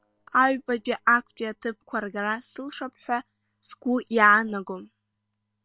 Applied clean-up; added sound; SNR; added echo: neural separator model SepFormer WHAM!.